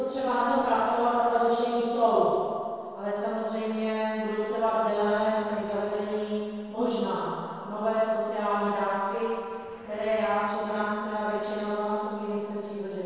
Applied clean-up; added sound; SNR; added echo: neural separator model SepFormer DNS4.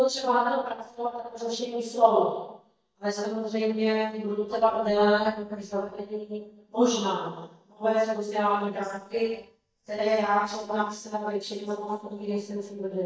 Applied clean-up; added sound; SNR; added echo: neural mask model DeepFilterNet 3.